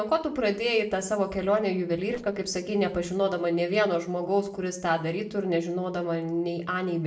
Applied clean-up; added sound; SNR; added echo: neural separator model SepFormer DNS4.